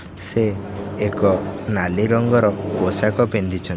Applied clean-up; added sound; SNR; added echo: none; Microwave oven; 7 dB; none.